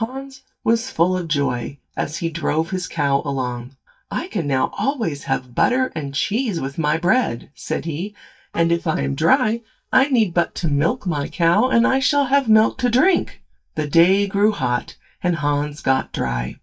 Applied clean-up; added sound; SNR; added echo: neural mask model DeepFilterNet 3.